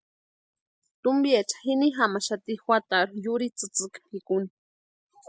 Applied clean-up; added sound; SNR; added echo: none; none; none; none.